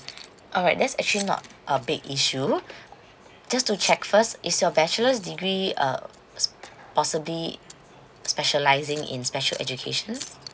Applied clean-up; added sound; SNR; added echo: none; Keys jangling; 19 dB; none.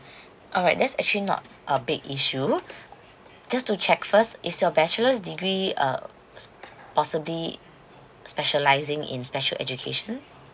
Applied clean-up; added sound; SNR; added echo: none; none; none; none.